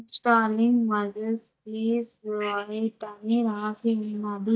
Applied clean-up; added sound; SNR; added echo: neural mask model DeepFilterNet 3.